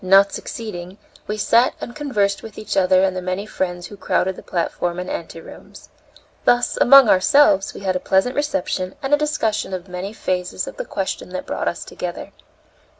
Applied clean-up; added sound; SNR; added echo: none; none; none; none.